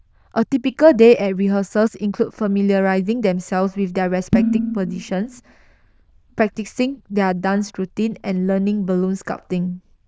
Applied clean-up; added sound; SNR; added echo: neural diffusion model UNIVERSE++.